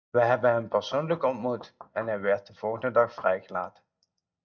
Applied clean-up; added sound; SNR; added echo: neural mask model DeepFilterNet 3.